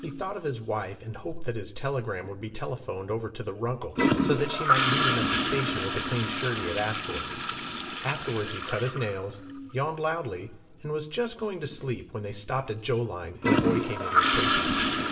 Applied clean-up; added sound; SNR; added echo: none; Toilet flush / Gurgling; -2 dB; reverberation time 1.4 s.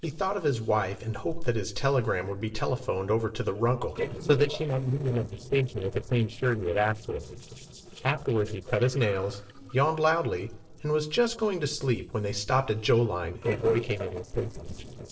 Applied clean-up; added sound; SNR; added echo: neural separator model SepFormer DNS4.